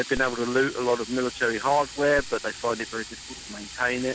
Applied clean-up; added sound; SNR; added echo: none; Sink (filling or washing) + Dog; 13 dB; none.